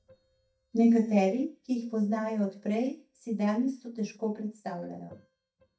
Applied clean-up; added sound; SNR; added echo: neural mask model DeepFilterNet 3.